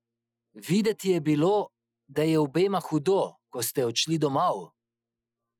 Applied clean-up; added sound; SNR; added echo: classical method Wiener filter.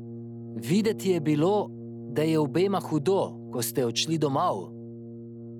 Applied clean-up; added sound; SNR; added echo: none; Brass instrument; 12 dB; none.